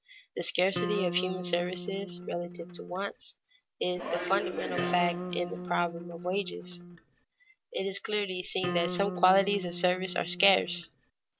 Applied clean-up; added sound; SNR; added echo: none; Acoustic guitar + Subway, metro, underground; 6 dB; none.